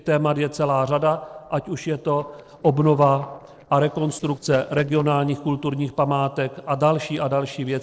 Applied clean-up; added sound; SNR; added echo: neural separator model SepFormer DNS4.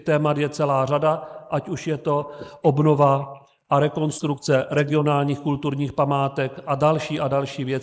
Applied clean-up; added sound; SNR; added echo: neural mask model Resemble Enhance denoiser.